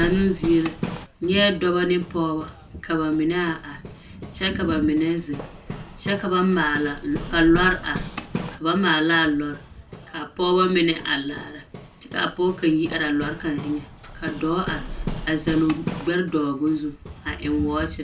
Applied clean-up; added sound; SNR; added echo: none; Hammer; 11 dB; reverberation time 0.2 s.